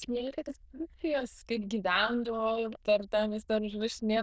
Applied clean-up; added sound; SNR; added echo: neural diffusion model UNIVERSE++.